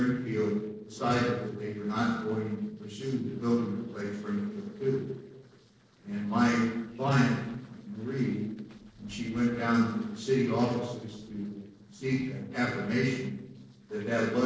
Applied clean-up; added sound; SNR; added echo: neural separator model SepFormer DNS4.